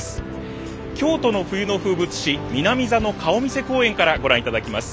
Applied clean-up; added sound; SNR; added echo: none; none; none; none.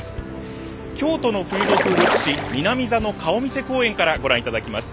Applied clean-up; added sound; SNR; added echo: none; Splash, splatter; 0 dB; none.